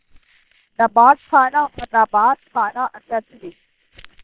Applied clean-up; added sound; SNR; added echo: neural separator model SepFormer WHAM!.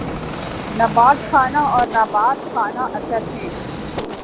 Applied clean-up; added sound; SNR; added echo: none; Gunshot, gunfire; 8 dB; none.